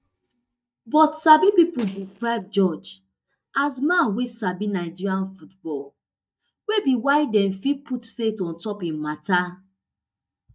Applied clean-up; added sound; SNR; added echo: neural mask model DeepFilterNet 3.